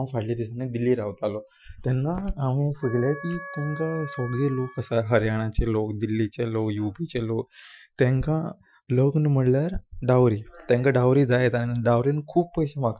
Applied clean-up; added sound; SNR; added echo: classical method Wiener filter.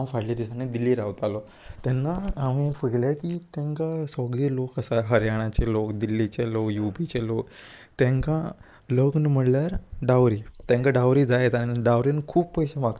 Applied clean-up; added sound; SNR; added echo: neural mask model Resemble Enhance denoiser.